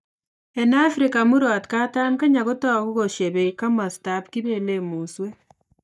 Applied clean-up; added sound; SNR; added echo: neural mask model DeepFilterNet 3.